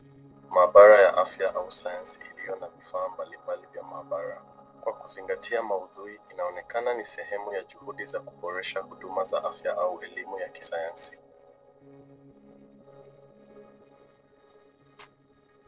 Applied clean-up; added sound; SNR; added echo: neural separator model SepFormer DNS4.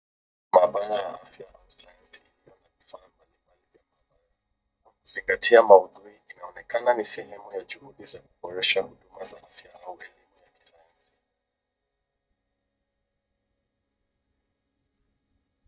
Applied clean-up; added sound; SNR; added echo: neural mask model DeepFilterNet 3.